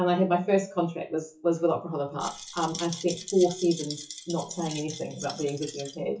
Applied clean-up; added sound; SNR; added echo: classical method WPE with log-MMSE.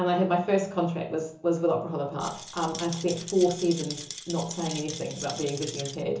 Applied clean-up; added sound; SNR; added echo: none; Rattle; 11 dB; reverberation time 0.8 s.